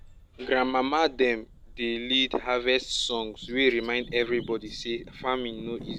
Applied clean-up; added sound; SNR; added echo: none; Boat, Water vehicle + Bird vocalization, bird call, bird song; 17 dB; none.